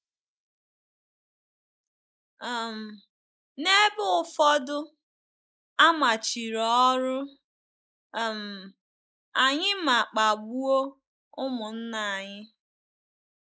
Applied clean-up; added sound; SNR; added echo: neural mask model Resemble Enhance denoiser.